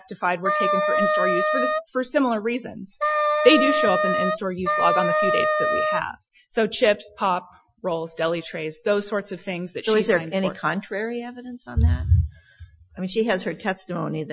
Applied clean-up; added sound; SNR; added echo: classical method Wiener filter.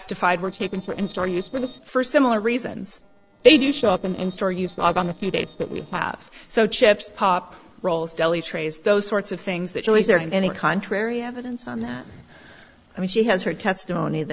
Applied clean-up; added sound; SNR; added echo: neural separator model SepFormer DNS4.